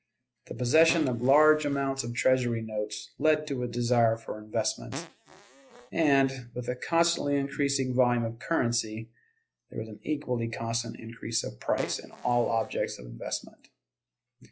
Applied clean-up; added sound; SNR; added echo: classical method log-MMSE.